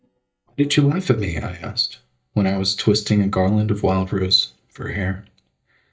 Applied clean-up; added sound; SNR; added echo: neural mask model DeepFilterNet 3.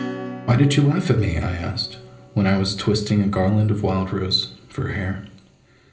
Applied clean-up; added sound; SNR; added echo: none; Acoustic guitar / Strum; 17 dB; reverberation time 0.5 s.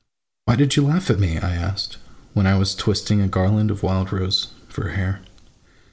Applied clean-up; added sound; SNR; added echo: none; none; none; none.